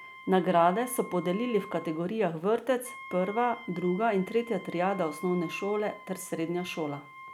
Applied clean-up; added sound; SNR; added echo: none; Wind instrument, woodwind instrument; 16 dB; none.